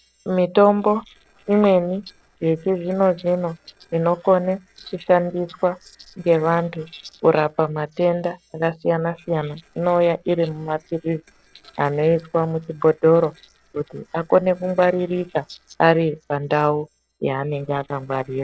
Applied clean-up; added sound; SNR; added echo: neural separator model SepFormer DNS4.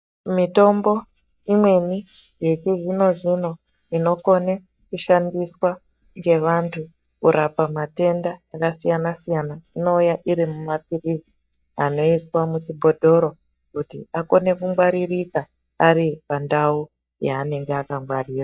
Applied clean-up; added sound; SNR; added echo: neural mask model DeepFilterNet 3.